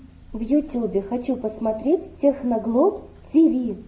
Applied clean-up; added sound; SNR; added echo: none; none; none; none.